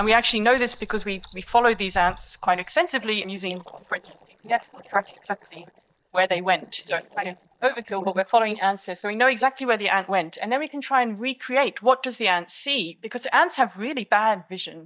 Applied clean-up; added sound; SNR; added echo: neural mask model DeepFilterNet 3.